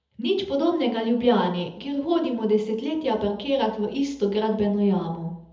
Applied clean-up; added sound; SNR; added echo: none; none; none; reverberation time 0.7 s.